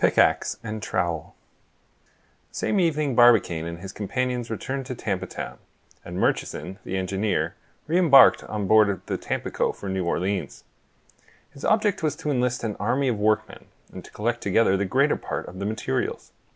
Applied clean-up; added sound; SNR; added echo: none; none; none; none.